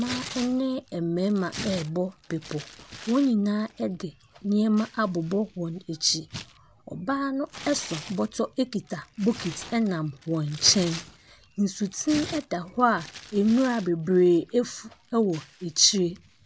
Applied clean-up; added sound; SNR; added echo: none; Tearing; 16 dB; none.